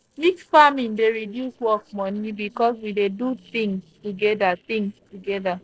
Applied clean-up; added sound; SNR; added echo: neural separator model SepFormer DNS4.